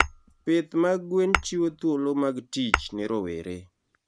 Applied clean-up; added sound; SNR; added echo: none; Tap / Glass; 6 dB; none.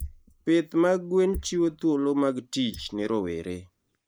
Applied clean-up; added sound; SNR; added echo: neural mask model Resemble Enhance denoiser.